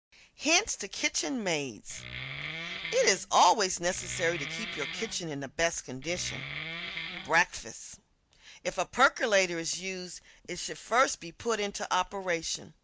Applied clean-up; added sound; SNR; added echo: none; Wood; 9 dB; none.